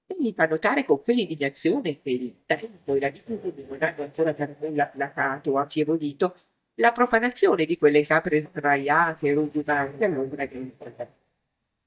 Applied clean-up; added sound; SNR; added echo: neural mask model DeepFilterNet 3.